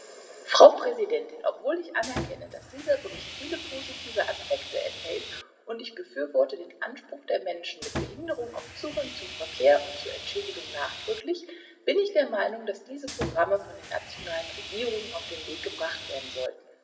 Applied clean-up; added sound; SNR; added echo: none; Sawing; 10 dB; reverberation time 2.5 s.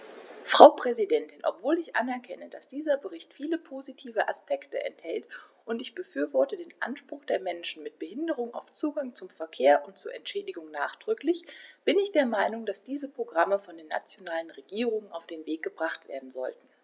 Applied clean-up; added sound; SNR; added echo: none; none; none; none.